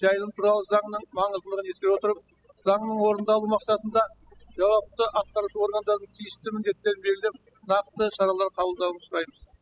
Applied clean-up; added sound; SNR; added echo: classical method spectral subtraction.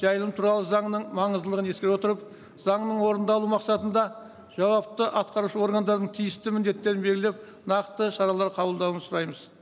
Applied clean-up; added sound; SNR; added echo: none; none; none; none.